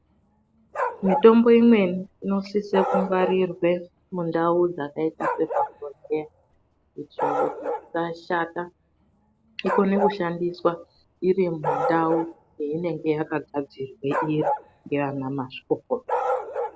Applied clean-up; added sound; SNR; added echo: none; Bark; 7 dB; none.